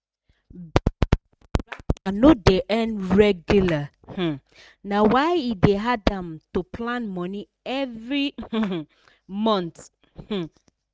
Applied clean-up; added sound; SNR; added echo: neural mask model RNNoise.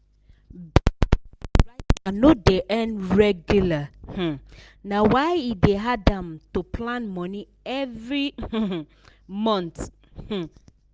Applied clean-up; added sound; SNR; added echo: none; none; none; none.